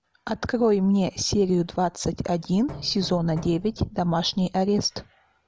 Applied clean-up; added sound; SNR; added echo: none; Knock; 19 dB; none.